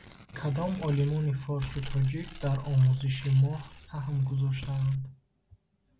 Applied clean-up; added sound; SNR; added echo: none; Tearing; 15 dB; none.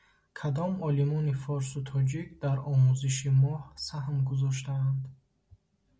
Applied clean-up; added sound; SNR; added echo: none; none; none; none.